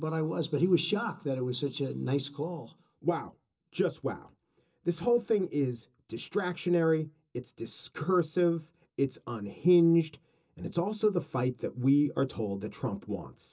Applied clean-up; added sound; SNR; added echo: none; none; none; reverberation time 0.2 s.